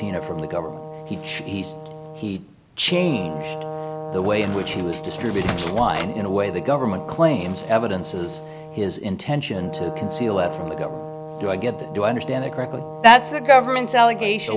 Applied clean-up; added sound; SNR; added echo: none; Squeak + Brass instrument; 10 dB; none.